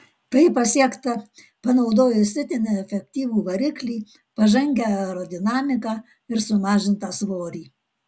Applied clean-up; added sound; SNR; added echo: none; none; none; none.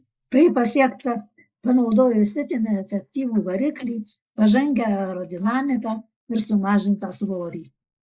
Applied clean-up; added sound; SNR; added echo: neural mask model Resemble Enhance denoiser.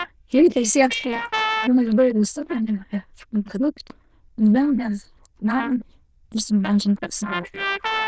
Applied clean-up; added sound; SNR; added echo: neural diffusion model UNIVERSE++.